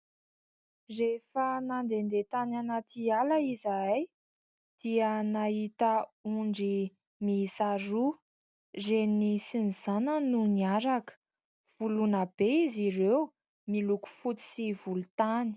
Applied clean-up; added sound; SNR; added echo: none; none; none; none.